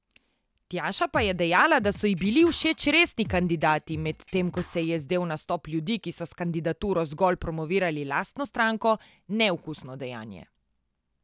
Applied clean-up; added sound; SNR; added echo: none; Drum kit; 15 dB; none.